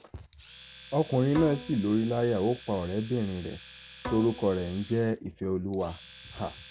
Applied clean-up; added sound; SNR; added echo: none; Domestic sounds, home sounds + Bowed string instrument; 15 dB; none.